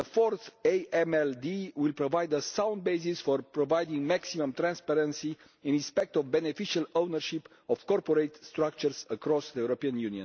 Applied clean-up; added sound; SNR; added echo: none; none; none; none.